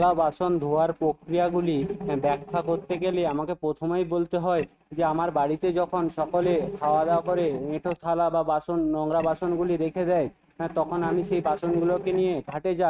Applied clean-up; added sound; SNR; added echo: neural mask model RNNoise.